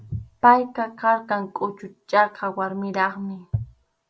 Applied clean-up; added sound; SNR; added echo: none; none; none; none.